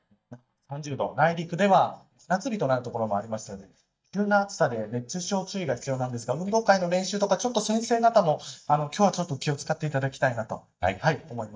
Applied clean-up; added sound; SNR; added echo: neural mask model DeepFilterNet 3.